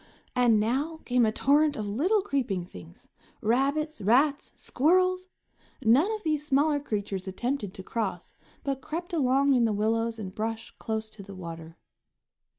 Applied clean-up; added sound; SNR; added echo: neural mask model Resemble Enhance denoiser.